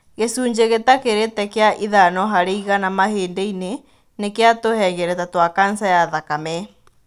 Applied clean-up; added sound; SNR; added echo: none; none; none; none.